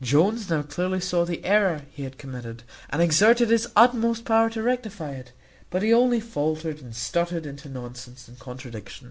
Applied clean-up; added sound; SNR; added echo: none; none; none; none.